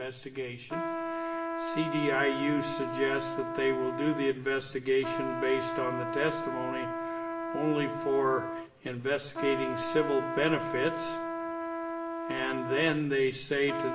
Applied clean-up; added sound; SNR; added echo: none; Trumpet; 4 dB; reverberation time 0.8 s.